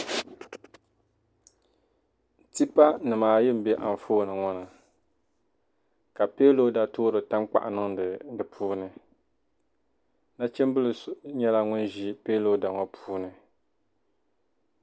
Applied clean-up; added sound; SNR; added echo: none; none; none; none.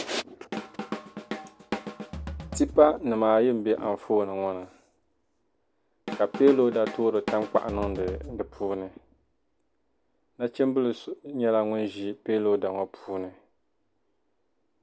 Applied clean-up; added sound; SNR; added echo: none; Drum kit; 10 dB; none.